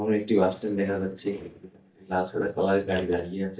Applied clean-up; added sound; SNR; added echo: neural mask model DeepFilterNet 3.